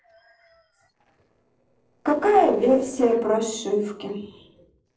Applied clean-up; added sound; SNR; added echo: neural separator model SepFormer DNS4.